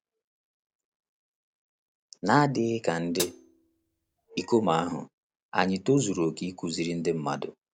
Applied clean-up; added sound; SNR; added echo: none; Hi-hat; 10 dB; none.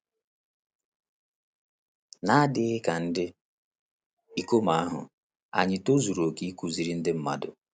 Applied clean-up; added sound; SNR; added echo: none; none; none; none.